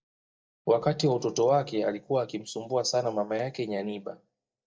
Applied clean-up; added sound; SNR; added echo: neural mask model DeepFilterNet 3.